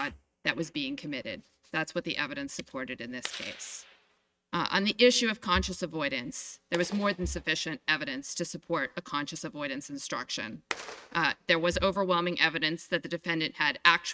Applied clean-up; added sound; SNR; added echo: neural mask model RNNoise.